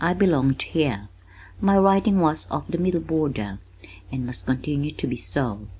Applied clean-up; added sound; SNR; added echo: none; none; none; none.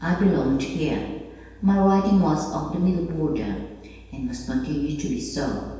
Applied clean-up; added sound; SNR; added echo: none; none; none; reverberation time 1.2 s.